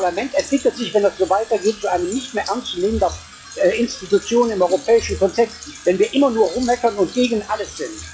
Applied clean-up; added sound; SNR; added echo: classical method log-MMSE.